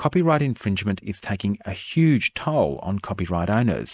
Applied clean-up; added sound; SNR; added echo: neural mask model Resemble Enhance denoiser.